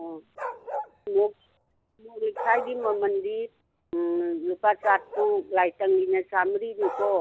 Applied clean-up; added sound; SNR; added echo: none; Bark; 12 dB; none.